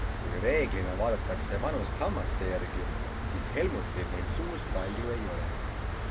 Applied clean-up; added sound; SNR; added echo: none; Cricket; -3 dB; none.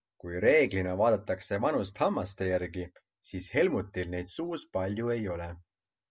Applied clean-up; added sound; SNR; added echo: none; none; none; none.